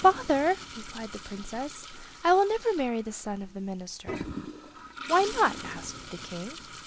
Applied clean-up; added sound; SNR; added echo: none; Toilet flush; 13 dB; none.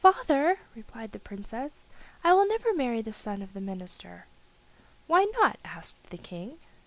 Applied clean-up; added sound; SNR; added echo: none; none; none; none.